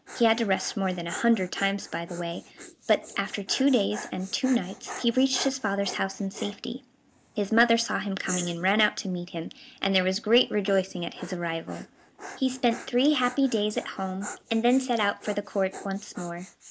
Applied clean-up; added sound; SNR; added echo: neural mask model Resemble Enhance denoiser.